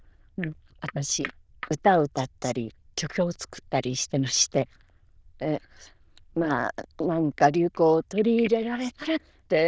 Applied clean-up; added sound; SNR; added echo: neural diffusion model UNIVERSE++.